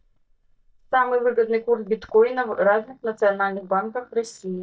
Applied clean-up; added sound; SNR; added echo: neural mask model DeepFilterNet 3.